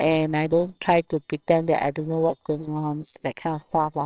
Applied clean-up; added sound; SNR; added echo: neural separator model SepFormer WHAMR!.